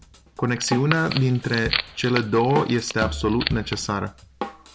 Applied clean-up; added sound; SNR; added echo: none; Wood + Drum kit; 7 dB; none.